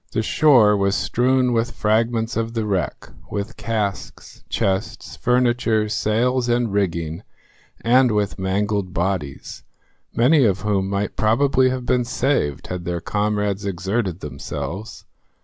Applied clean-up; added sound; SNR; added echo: none; none; none; none.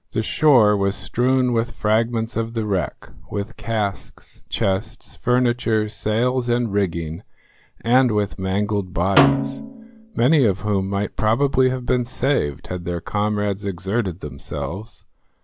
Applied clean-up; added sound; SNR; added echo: none; Snare drum; 3 dB; none.